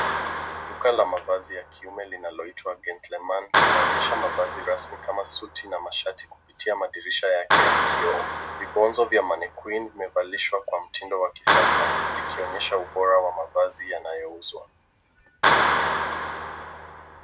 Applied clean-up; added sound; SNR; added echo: none; Clapping; 0 dB; none.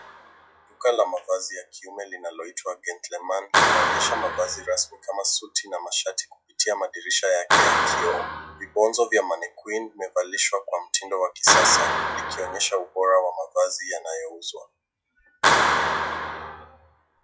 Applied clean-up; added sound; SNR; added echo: classical method log-MMSE.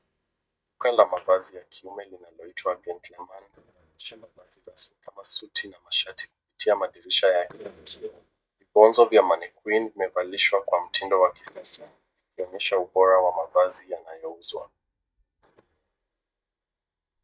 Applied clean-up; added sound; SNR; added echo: neural mask model DeepFilterNet 3.